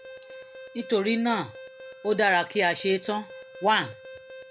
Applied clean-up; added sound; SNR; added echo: none; Alarm; 16 dB; none.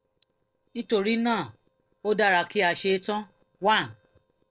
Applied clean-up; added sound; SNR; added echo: neural separator model SepFormer DNS4.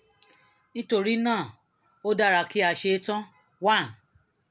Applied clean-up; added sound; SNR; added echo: none; none; none; none.